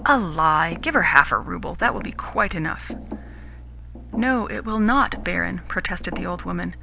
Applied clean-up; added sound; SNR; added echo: none; Thump, thud; 18 dB; none.